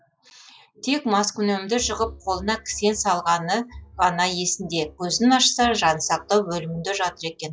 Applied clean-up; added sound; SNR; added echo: classical method log-MMSE.